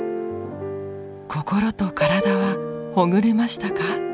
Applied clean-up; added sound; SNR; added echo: none; none; none; none.